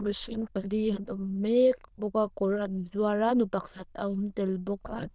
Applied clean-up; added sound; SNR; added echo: neural diffusion model UNIVERSE++.